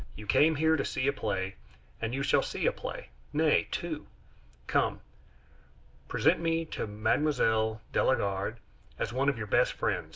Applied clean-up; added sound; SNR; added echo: none; none; none; none.